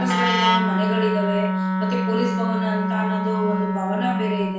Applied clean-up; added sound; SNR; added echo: none; Wind instrument, woodwind instrument; -4 dB; reverberation time 0.4 s.